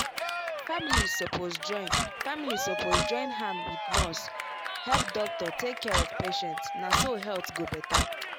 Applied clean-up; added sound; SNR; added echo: none; Cheering + Clock; -4 dB; none.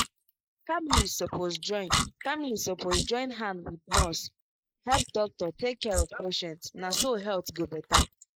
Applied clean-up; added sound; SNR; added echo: neural mask model Resemble Enhance denoiser.